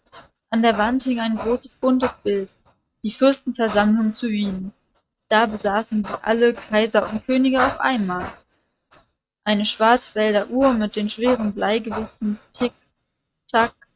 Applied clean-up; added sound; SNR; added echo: neural mask model RNNoise.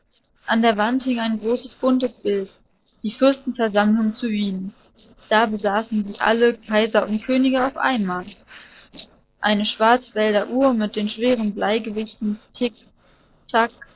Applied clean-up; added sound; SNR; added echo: neural separator model SepFormer DNS4.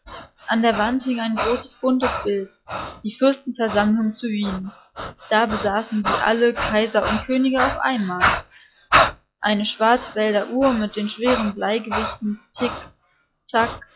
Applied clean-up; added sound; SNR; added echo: classical method log-MMSE.